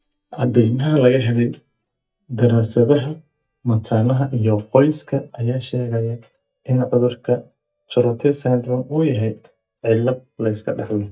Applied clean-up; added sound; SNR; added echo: neural mask model DeepFilterNet 3.